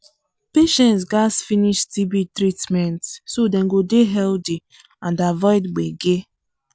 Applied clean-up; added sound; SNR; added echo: none; none; none; none.